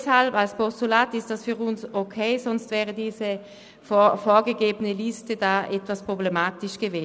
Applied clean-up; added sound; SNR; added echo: none; none; none; none.